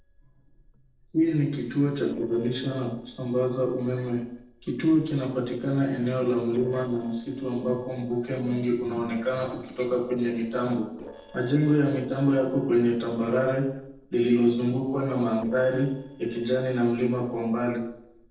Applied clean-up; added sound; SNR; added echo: neural separator model SepFormer DNS4.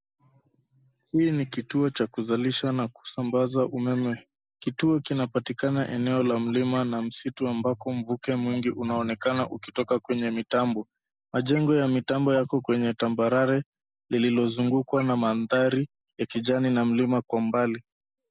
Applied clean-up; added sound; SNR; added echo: none; none; none; none.